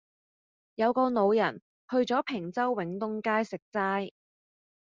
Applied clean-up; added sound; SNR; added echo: none; none; none; none.